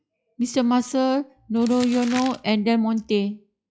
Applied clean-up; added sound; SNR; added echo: classical method log-MMSE.